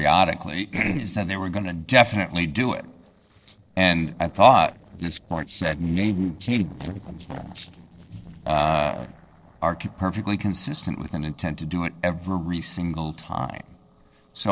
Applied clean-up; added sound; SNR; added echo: neural separator model SepFormer DNS4.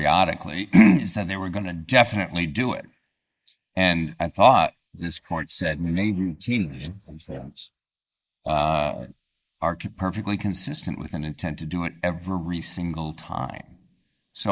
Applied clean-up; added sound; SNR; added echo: neural mask model Resemble Enhance denoiser.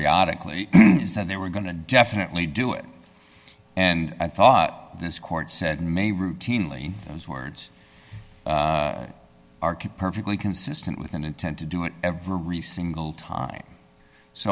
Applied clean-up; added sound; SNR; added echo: none; none; none; none.